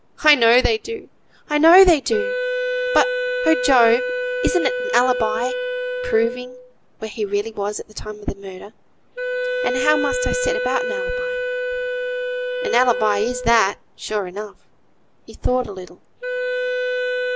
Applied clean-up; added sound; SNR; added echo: none; Wind instrument, woodwind instrument; 4 dB; none.